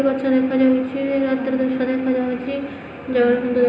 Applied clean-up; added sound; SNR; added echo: none; none; none; reverberation time 0.9 s.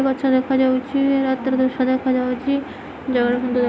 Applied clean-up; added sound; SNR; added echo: none; none; none; none.